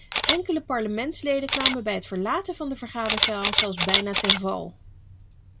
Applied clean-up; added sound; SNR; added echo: none; Camera; 0 dB; none.